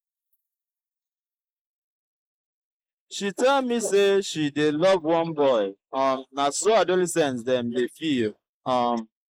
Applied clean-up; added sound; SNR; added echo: neural mask model Resemble Enhance denoiser.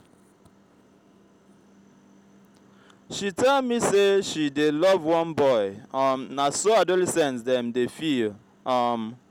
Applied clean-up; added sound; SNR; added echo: none; none; none; none.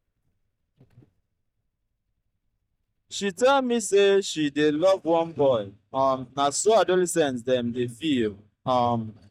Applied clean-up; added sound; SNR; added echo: neural mask model DeepFilterNet 3.